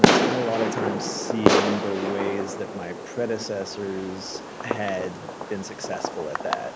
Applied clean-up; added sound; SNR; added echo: none; Fireworks; -4 dB; none.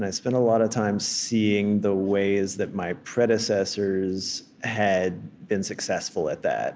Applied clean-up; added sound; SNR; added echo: none; none; none; none.